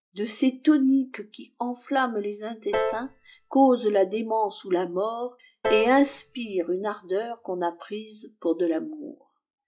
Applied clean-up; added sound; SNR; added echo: classical method log-MMSE.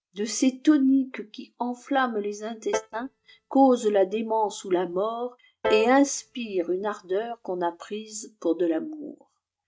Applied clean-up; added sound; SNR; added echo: neural mask model RNNoise.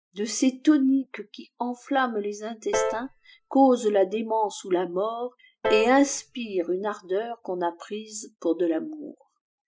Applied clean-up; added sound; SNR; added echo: classical method spectral subtraction.